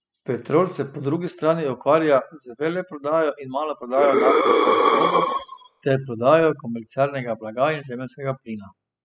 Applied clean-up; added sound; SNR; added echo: classical method spectral subtraction.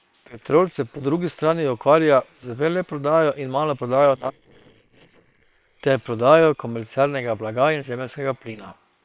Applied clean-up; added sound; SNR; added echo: neural separator model SepFormer WHAM!.